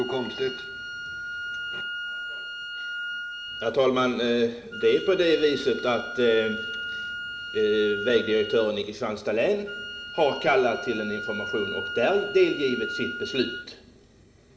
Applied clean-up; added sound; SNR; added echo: none; Wind instrument, woodwind instrument; 9 dB; reverberation time 0.5 s.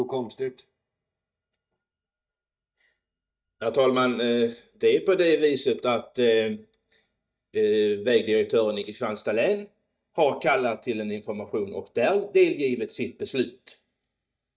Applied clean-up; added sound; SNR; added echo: neural mask model DeepFilterNet 3.